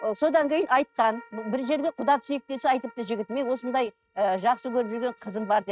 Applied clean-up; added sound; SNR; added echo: neural mask model RNNoise.